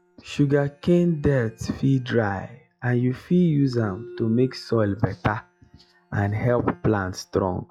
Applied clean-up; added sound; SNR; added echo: classical method log-MMSE.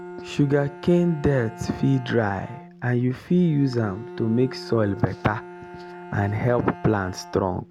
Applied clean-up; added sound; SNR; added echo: none; Bowed string instrument; 16 dB; none.